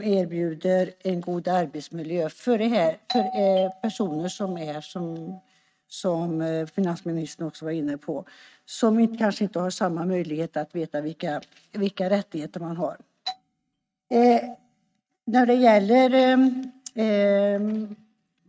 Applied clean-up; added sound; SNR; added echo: neural mask model RNNoise.